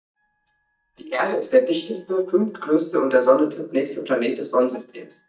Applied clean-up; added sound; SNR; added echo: neural mask model DeepFilterNet 3.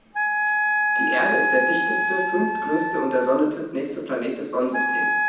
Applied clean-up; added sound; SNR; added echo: none; Wind instrument, woodwind instrument; -2 dB; reverberation time 0.9 s.